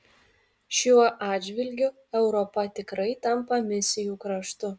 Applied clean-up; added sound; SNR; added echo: none; none; none; none.